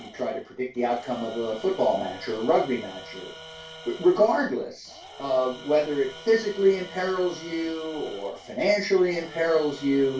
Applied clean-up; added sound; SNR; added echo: none; Tools; 18 dB; reverberation time 0.2 s.